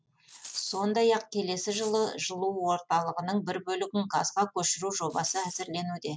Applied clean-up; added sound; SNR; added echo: none; Rattle; 16 dB; none.